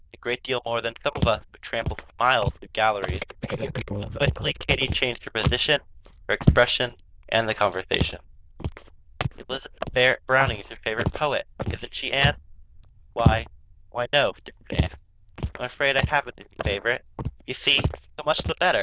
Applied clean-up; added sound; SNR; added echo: neural diffusion model UNIVERSE++.